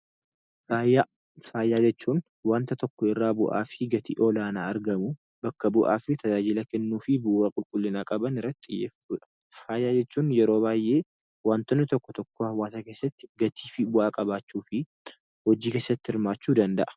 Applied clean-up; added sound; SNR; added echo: none; none; none; none.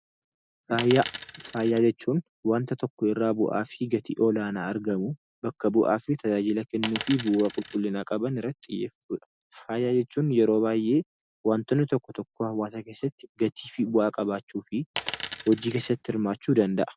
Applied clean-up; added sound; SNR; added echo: none; Coin (dropping); 10 dB; none.